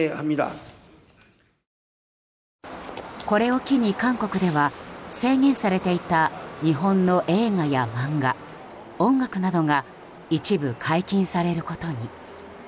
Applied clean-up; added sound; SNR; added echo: none; none; none; none.